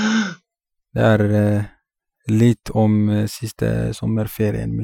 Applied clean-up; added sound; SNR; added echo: classical method Wiener filter.